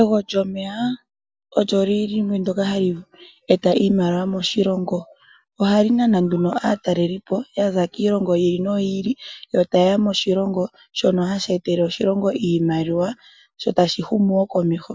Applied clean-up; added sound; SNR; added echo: none; none; none; none.